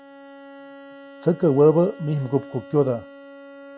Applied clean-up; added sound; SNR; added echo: none; Bowed string instrument; 19 dB; none.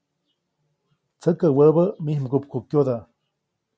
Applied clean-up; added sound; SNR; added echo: none; none; none; none.